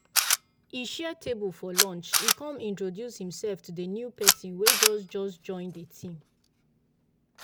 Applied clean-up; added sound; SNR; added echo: none; Camera; -4 dB; none.